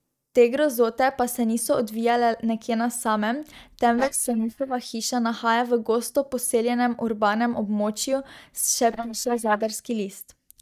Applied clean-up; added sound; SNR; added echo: neural mask model DeepFilterNet 3.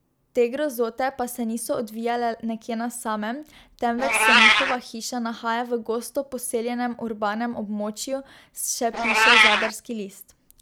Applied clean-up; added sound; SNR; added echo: none; Meow; -1 dB; none.